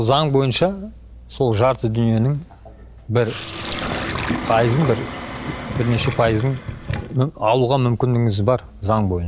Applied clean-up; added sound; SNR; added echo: none; Sink (filling or washing); 10 dB; none.